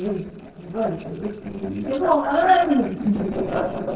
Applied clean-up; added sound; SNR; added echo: neural separator model SepFormer DNS4.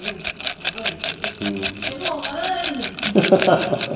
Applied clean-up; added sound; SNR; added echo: none; Rattle / Glass; 5 dB; reverberation time 1.9 s.